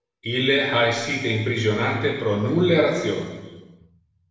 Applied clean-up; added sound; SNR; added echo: none; none; none; reverberation time 1.3 s.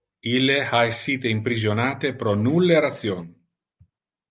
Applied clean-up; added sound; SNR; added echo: none; none; none; none.